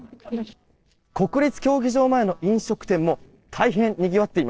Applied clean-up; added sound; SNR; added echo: neural separator model SepFormer DNS4.